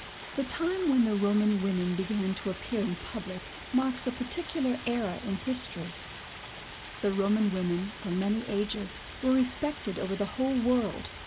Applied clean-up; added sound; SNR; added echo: none; Stream; 13 dB; none.